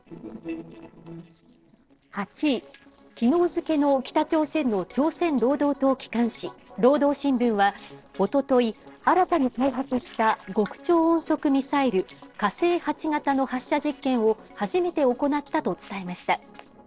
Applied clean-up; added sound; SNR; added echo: neural separator model SepFormer DNS4.